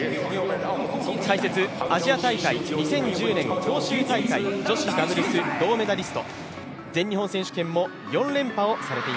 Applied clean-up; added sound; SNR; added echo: none; none; none; none.